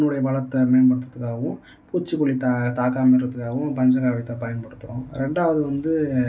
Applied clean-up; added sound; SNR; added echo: none; none; none; none.